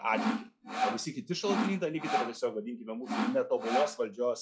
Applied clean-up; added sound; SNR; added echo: classical method log-MMSE.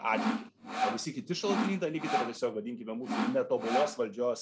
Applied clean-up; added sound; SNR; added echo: none; Sawing; 1 dB; none.